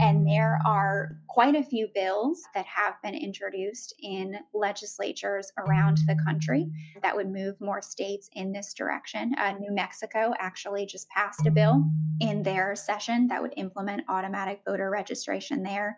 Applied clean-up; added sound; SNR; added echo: classical method log-MMSE.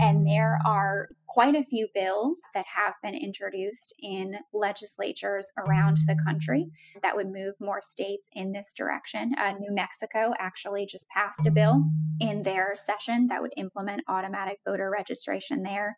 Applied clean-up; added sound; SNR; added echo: classical method spectral subtraction.